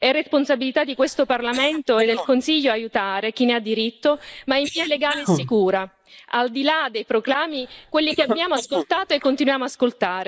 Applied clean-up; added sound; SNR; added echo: neural mask model Resemble Enhance denoiser.